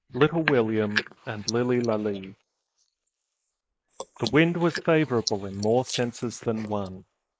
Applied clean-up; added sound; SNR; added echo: neural mask model Resemble Enhance denoiser.